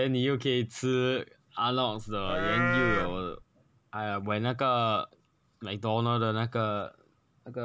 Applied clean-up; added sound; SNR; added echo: none; Livestock, farm animals, working animals; 0 dB; none.